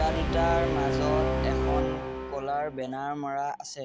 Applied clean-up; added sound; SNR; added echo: none; Brass instrument; -2 dB; none.